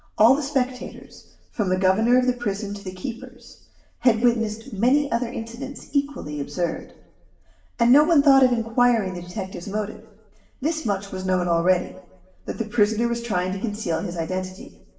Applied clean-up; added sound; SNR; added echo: none; none; none; reverberation time 0.7 s.